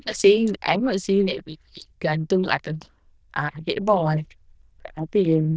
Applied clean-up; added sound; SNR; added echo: neural diffusion model UNIVERSE++.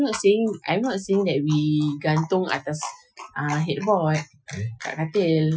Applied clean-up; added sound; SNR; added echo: classical method Wiener filter.